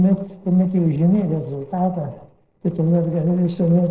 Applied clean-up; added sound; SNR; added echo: neural separator model SepFormer DNS4.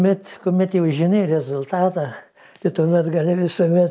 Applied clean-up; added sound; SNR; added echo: none; none; none; none.